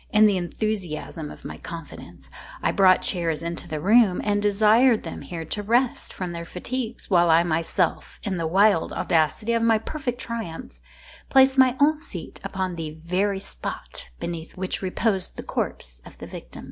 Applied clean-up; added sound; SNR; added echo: none; none; none; none.